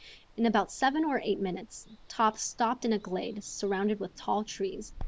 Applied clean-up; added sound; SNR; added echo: none; Water; 17 dB; none.